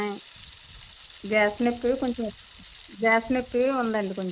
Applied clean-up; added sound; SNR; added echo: none; Thunder; 17 dB; none.